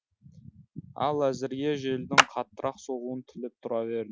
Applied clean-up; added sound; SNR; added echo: none; Clapping; -3 dB; none.